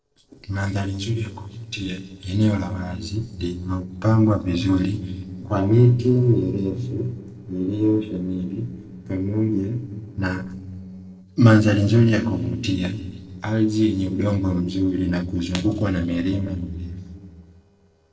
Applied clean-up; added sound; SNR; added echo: neural separator model SepFormer DNS4.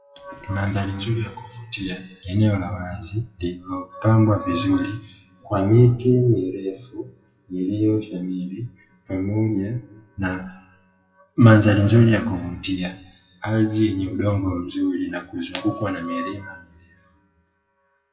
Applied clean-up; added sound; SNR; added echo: classical method WPE with log-MMSE.